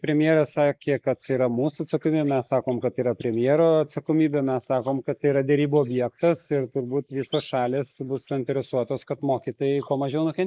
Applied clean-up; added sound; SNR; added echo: neural mask model Resemble Enhance denoiser.